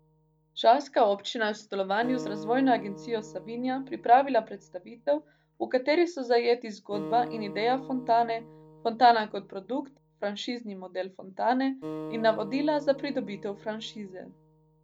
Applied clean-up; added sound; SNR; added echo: none; Acoustic guitar; 16 dB; none.